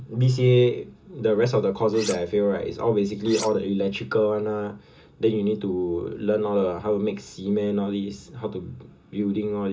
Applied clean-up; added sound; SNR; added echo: none; Cutlery, silverware; 12 dB; reverberation time 0.2 s.